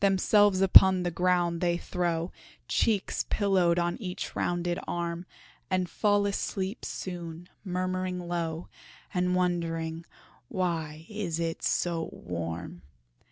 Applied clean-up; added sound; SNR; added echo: none; none; none; none.